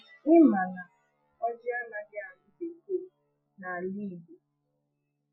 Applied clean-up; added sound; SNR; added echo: classical method Wiener filter.